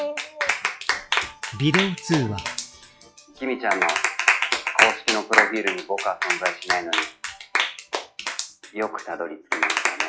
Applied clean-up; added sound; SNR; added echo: classical method log-MMSE.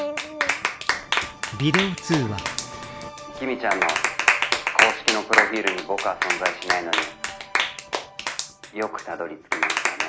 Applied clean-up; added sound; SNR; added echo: none; Clapping; -3 dB; none.